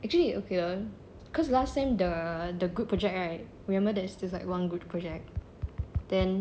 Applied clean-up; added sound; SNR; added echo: none; none; none; none.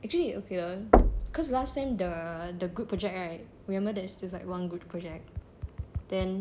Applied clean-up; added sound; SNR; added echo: none; Knock; -5 dB; none.